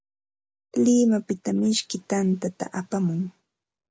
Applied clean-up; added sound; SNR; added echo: none; none; none; none.